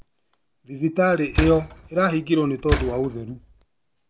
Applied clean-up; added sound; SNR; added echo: none; Slam; 5 dB; none.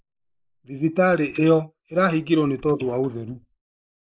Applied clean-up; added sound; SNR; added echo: neural mask model Resemble Enhance denoiser.